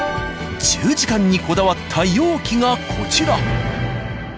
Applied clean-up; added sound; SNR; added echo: none; none; none; none.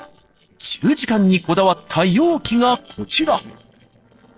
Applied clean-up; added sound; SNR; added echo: neural separator model SepFormer DNS4.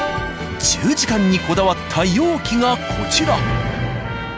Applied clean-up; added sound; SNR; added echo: none; Trumpet; 14 dB; none.